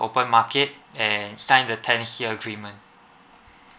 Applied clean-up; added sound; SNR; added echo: none; none; none; none.